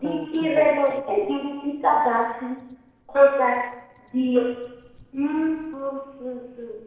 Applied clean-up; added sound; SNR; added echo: neural separator model SepFormer DNS4.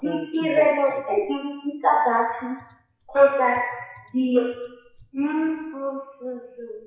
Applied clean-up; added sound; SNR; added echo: classical method WPE with log-MMSE.